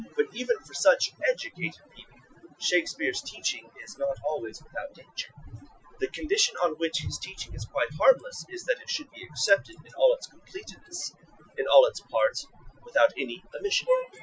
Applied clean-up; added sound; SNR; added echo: classical method Wiener filter.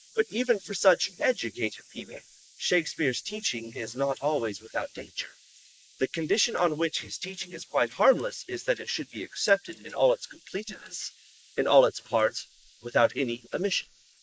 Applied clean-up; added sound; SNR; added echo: neural mask model Resemble Enhance denoiser.